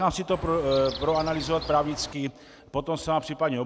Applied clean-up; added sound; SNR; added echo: none; Chirp, tweet; 12 dB; none.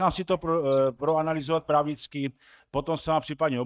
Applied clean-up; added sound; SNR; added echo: neural mask model DeepFilterNet 3.